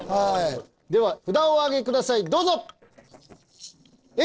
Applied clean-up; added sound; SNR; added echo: neural separator model SepFormer DNS4.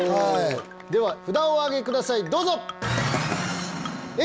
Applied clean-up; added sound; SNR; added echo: none; Trumpet + Marimba, xylophone; 15 dB; none.